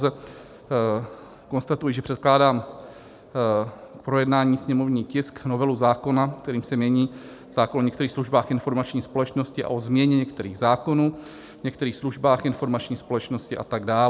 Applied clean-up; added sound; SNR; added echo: none; none; none; none.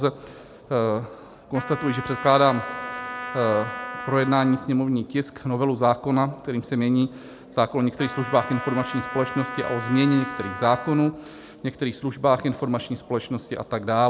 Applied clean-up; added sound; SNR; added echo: none; Trumpet; 10 dB; none.